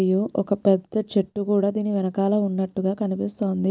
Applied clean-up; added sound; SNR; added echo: none; none; none; none.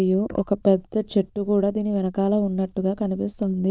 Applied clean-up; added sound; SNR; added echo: neural diffusion model UNIVERSE++.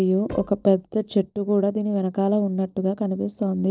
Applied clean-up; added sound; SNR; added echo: neural separator model SepFormer DNS4.